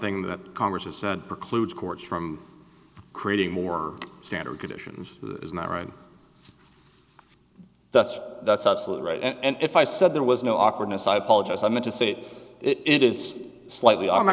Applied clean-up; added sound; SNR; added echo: none; none; none; none.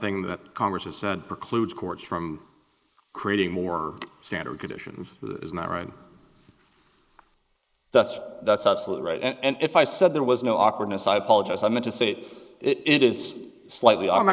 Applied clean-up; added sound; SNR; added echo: neural mask model Resemble Enhance denoiser.